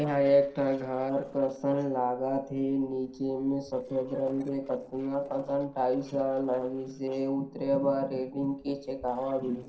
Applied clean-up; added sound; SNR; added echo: neural separator model SepFormer DNS4.